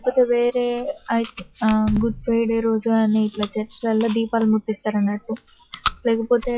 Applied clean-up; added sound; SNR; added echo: classical method log-MMSE.